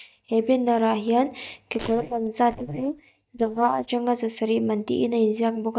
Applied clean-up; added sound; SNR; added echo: neural mask model DeepFilterNet 3.